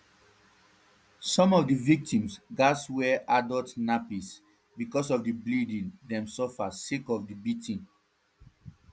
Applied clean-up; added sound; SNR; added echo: none; none; none; none.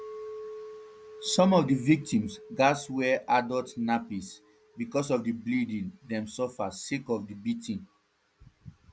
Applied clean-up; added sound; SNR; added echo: none; Chink, clink; 19 dB; none.